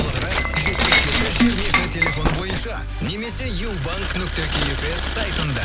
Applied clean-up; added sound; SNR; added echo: none; Shatter; -1 dB; none.